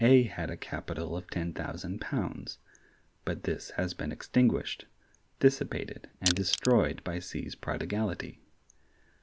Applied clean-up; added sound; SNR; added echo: none; Crushing; 3 dB; none.